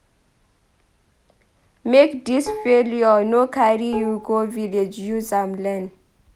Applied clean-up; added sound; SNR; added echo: none; Dishes, pots, and pans; 14 dB; none.